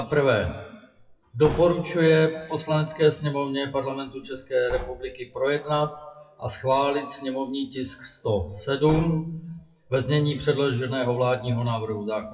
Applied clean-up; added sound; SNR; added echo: classical method WPE with log-MMSE.